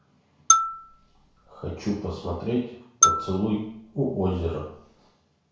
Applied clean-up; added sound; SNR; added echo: none; Marimba, xylophone; -3 dB; reverberation time 0.6 s.